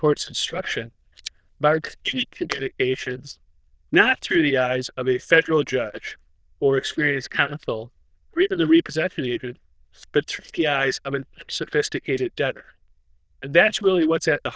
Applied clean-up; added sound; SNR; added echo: neural diffusion model UNIVERSE++.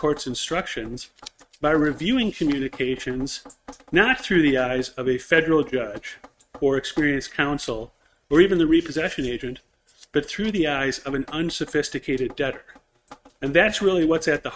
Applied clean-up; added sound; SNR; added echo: neural mask model RNNoise.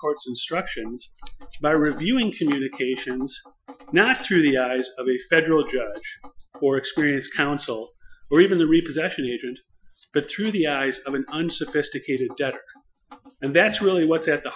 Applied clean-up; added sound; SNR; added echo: classical method Wiener filter.